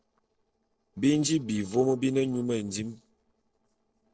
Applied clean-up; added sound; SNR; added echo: neural separator model SepFormer DNS4.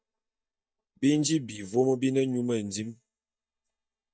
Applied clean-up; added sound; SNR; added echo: neural mask model DeepFilterNet 3.